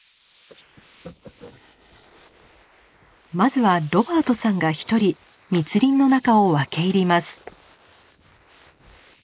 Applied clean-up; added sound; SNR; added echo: neural mask model Resemble Enhance denoiser.